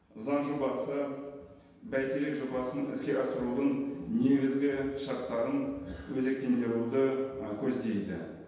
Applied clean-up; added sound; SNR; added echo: none; none; none; reverberation time 1.2 s.